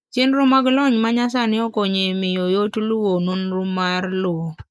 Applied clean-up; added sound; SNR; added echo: neural mask model Resemble Enhance denoiser.